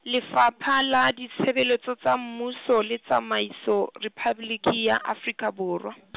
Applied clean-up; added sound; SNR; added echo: none; none; none; none.